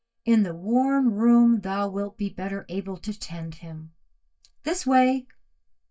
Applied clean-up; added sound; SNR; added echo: neural mask model DeepFilterNet 3.